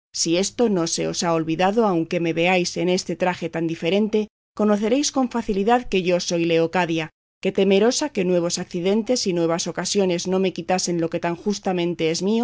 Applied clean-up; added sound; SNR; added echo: none; none; none; none.